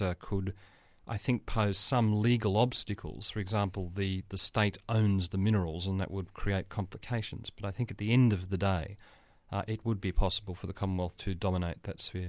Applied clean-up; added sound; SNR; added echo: none; none; none; none.